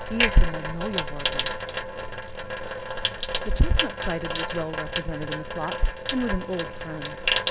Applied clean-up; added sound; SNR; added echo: none; Sink (filling or washing) / Water tap, faucet; 3 dB; none.